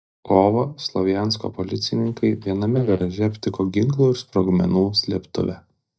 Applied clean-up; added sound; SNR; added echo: neural mask model DeepFilterNet 3.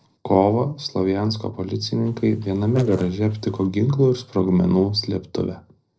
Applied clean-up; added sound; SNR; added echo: neural separator model SepFormer DNS4.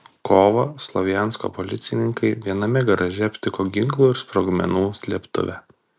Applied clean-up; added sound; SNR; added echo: none; none; none; none.